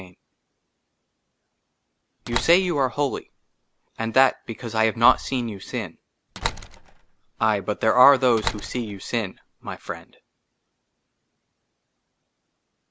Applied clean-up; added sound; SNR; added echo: none; Slam + Slam / Car; 10 dB; none.